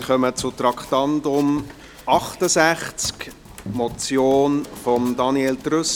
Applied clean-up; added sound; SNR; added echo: none; Run; 19 dB; none.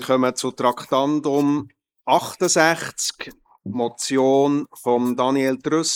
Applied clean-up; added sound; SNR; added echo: neural mask model Resemble Enhance denoiser.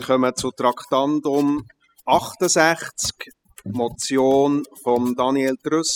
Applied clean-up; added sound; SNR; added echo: classical method spectral subtraction.